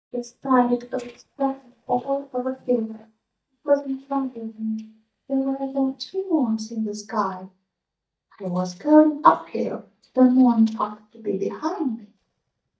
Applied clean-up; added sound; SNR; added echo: neural mask model DeepFilterNet 3.